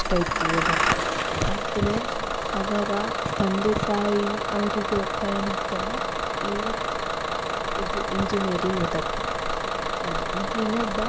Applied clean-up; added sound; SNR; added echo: none; Engine starting / Bus; -2 dB; none.